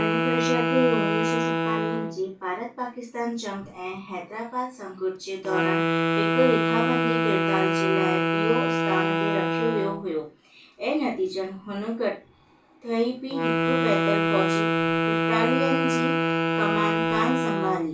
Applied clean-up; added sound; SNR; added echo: none; Wind instrument, woodwind instrument; -3 dB; reverberation time 0.2 s.